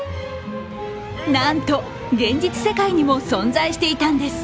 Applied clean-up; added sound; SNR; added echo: none; none; none; none.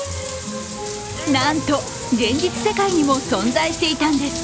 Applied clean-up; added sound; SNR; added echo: none; Bathtub (filling or washing); 12 dB; none.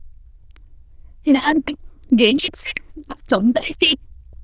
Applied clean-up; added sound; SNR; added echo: neural diffusion model UNIVERSE++.